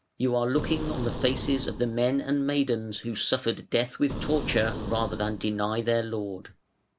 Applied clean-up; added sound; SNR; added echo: none; Boom; 8 dB; none.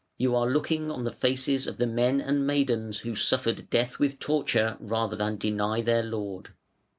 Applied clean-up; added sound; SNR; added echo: none; none; none; none.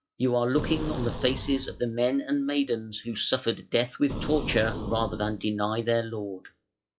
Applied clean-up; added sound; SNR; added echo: classical method log-MMSE.